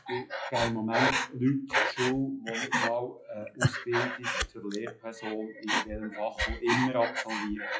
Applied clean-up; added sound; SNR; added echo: classical method WPE with log-MMSE.